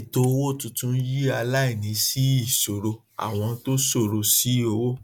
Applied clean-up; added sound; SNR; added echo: none; none; none; none.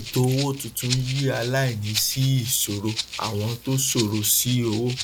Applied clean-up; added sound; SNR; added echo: none; Rattle (instrument); 11 dB; none.